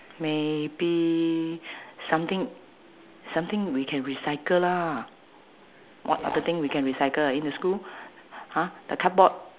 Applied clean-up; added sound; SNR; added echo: none; none; none; none.